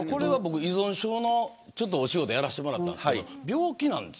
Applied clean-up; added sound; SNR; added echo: none; Brass instrument; 10 dB; none.